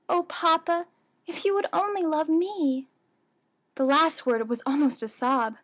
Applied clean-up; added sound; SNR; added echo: none; none; none; none.